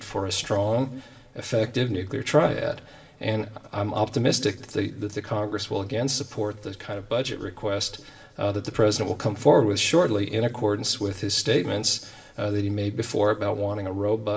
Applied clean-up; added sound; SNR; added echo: none; none; none; reverberation time 0.8 s.